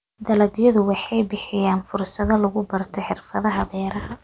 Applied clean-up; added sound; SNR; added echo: none; none; none; none.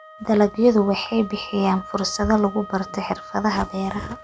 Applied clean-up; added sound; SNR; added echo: none; Wind instrument, woodwind instrument; 17 dB; none.